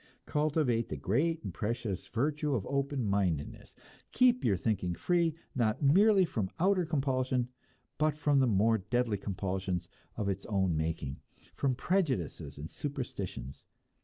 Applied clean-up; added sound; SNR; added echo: none; none; none; none.